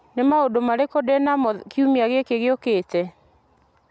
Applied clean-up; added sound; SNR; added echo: none; none; none; none.